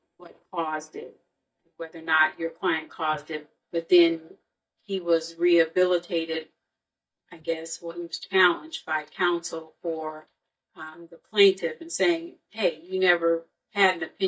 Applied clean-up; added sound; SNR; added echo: neural mask model DeepFilterNet 3.